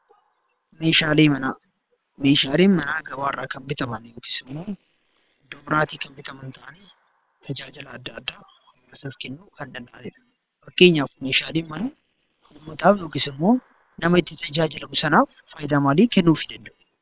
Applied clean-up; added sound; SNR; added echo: neural separator model SepFormer WHAM!.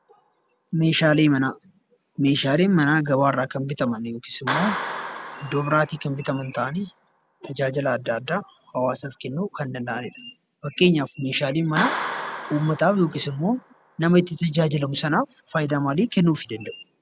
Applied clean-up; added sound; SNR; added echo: none; Clapping; 13 dB; none.